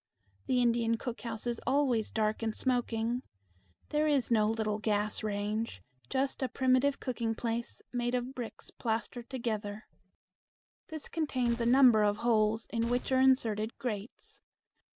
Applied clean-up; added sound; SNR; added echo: none; Gunshot, gunfire; 18 dB; none.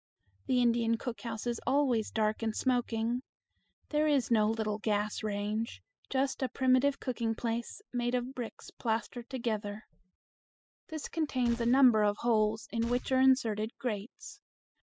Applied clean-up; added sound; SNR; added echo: classical method spectral subtraction.